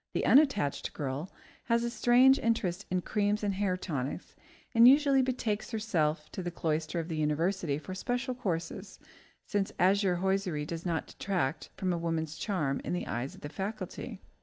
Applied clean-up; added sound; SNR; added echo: none; none; none; none.